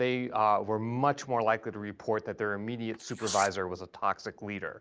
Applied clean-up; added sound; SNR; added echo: neural mask model Resemble Enhance denoiser.